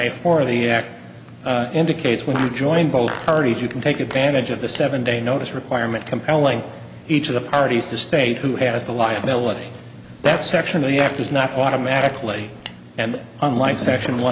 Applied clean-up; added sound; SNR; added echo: none; Fart; 14 dB; none.